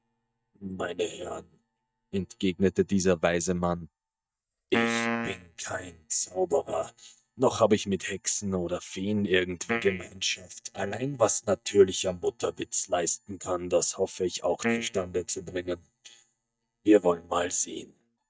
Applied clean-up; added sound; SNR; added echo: neural mask model DeepFilterNet 3.